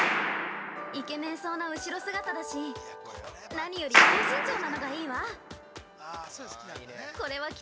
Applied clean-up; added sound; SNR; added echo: none; Clapping; -5 dB; none.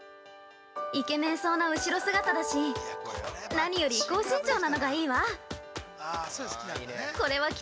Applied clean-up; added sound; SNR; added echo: none; none; none; none.